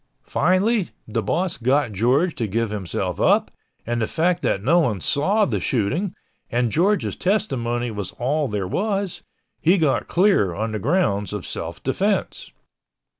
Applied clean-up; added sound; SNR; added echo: none; none; none; none.